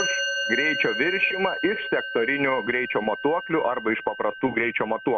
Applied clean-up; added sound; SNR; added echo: none; Musical instrument; 6 dB; none.